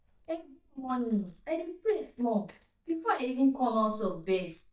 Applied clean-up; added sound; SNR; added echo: neural mask model DeepFilterNet 3.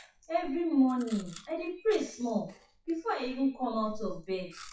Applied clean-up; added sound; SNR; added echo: classical method WPE with log-MMSE.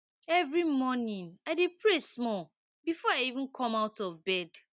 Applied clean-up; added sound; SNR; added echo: none; none; none; none.